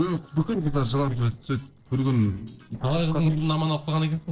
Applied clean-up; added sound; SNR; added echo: neural separator model SepFormer DNS4.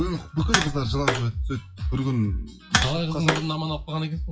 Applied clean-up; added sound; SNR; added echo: classical method WPE with log-MMSE.